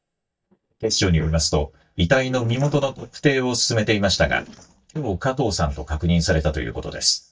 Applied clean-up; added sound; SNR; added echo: neural mask model DeepFilterNet 3.